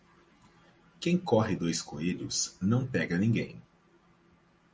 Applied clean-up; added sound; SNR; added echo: none; none; none; none.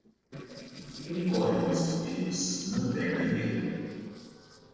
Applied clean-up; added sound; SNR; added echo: neural separator model SepFormer DNS4.